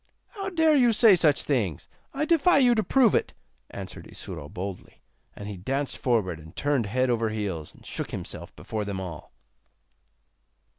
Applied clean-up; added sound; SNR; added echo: none; none; none; none.